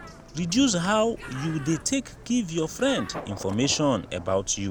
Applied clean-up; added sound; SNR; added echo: none; Bird + Thunder; 15 dB; none.